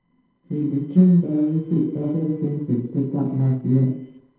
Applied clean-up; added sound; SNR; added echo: neural separator model SepFormer DNS4.